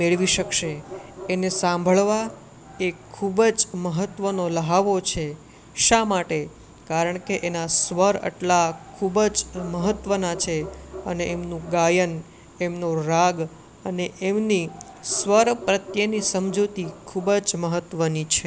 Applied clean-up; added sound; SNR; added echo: none; Bark; 17 dB; none.